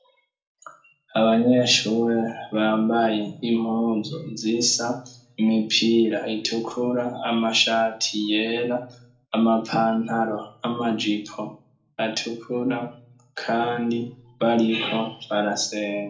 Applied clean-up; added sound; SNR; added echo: none; none; none; reverberation time 0.4 s.